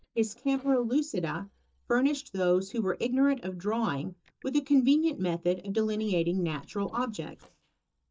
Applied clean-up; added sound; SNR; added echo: neural mask model DeepFilterNet 3.